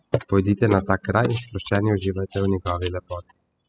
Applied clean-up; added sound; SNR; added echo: classical method spectral subtraction.